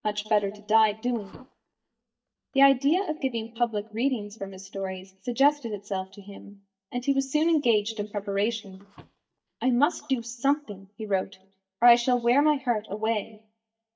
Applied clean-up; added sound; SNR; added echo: neural mask model DeepFilterNet 3.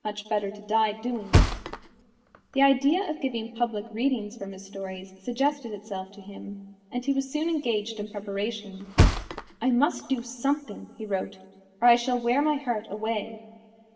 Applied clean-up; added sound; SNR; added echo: none; Thump, thud; -1 dB; reverberation time 2.5 s.